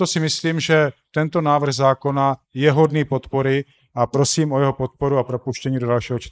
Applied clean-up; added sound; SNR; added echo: neural mask model Resemble Enhance denoiser.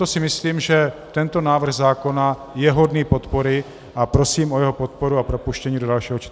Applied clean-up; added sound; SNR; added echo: none; none; none; none.